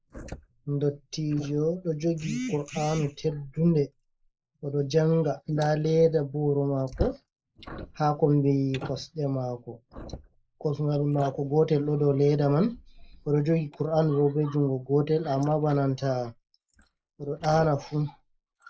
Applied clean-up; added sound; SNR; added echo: neural mask model Resemble Enhance denoiser.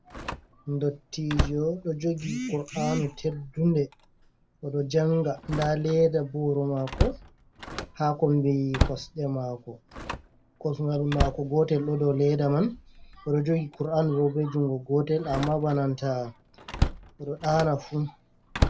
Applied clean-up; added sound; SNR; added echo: none; Slam; 7 dB; none.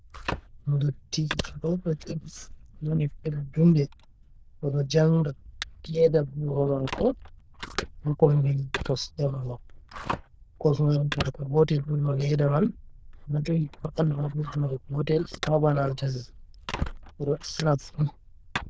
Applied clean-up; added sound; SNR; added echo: neural diffusion model UNIVERSE++.